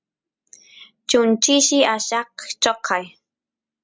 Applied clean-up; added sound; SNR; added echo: none; none; none; none.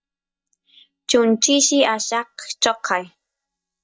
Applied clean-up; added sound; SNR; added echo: neural mask model DeepFilterNet 3.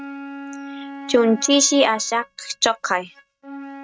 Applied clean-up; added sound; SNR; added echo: neural mask model RNNoise.